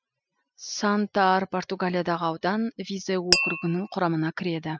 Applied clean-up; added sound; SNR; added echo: classical method spectral subtraction.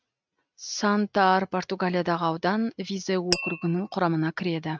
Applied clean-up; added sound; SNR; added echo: neural mask model RNNoise.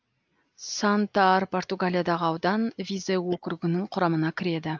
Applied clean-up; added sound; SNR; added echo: neural mask model Resemble Enhance denoiser.